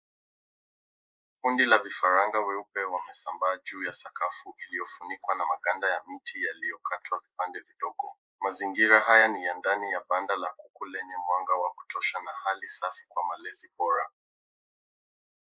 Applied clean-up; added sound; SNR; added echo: neural mask model Resemble Enhance denoiser.